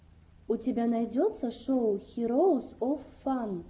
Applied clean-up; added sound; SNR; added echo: none; none; none; none.